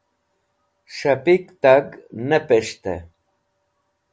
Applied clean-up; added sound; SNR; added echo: none; none; none; none.